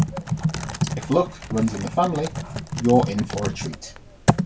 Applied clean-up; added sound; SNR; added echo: none; Typing; 2 dB; reverberation time 0.2 s.